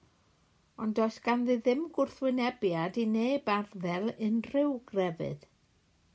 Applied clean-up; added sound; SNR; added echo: none; none; none; none.